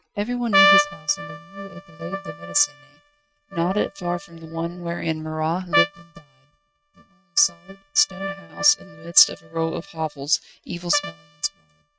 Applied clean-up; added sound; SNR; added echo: neural mask model RNNoise.